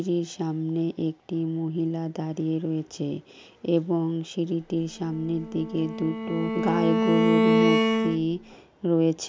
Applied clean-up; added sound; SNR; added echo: none; Bowed string instrument; -2 dB; none.